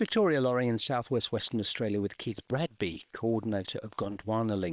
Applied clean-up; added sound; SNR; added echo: neural separator model SepFormer WHAM!.